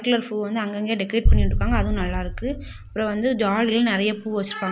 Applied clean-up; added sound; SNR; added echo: none; Boom; -1 dB; none.